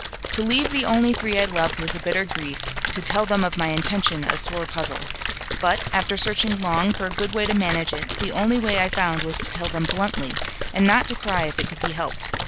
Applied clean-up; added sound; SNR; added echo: none; Splash, splatter; 4 dB; none.